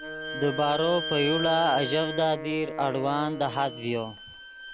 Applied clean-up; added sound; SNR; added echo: none; Bowed string instrument + Wind instrument, woodwind instrument; 7 dB; none.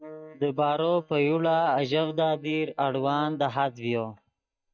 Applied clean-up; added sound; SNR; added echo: neural mask model DeepFilterNet 3.